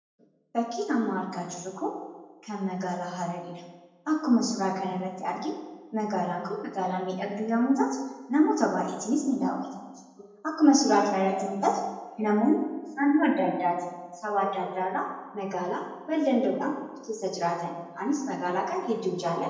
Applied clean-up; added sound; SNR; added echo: none; none; none; reverberation time 0.9 s.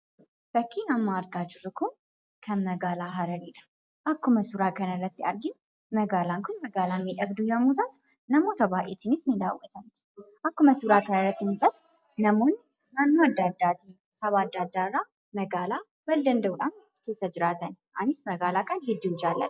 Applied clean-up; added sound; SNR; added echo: none; none; none; none.